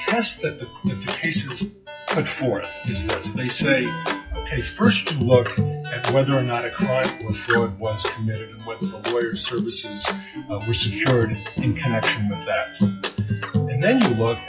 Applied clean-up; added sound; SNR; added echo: classical method WPE with log-MMSE.